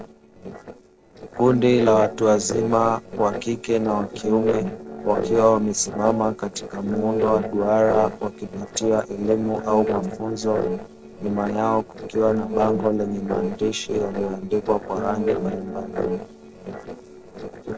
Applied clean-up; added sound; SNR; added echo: neural separator model SepFormer DNS4.